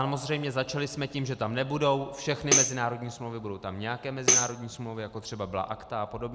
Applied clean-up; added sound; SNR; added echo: none; Tambourine; -2 dB; none.